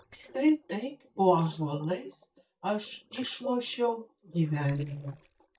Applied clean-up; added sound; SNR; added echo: neural mask model DeepFilterNet 3.